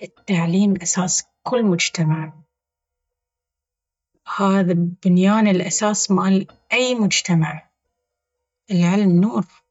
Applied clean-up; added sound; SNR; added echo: neural mask model DeepFilterNet 3.